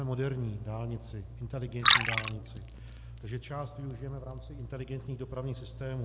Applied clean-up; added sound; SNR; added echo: none; Liquid; -3 dB; none.